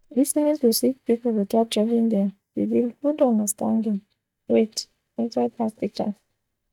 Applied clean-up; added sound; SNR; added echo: neural mask model DeepFilterNet 3.